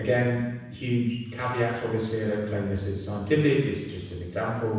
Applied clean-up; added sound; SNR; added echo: none; none; none; reverberation time 1.1 s.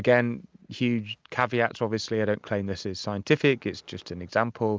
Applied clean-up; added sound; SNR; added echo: none; none; none; none.